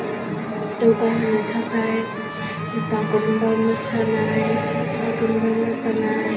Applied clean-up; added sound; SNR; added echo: none; Trumpet; 14 dB; reverberation time 0.3 s.